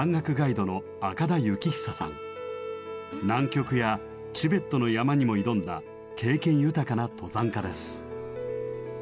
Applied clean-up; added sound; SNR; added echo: none; Wind instrument, woodwind instrument; 16 dB; none.